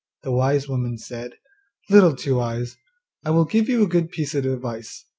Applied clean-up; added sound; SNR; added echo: none; none; none; none.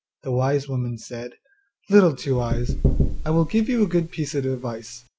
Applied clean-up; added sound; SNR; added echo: none; Knock / Wood; 2 dB; none.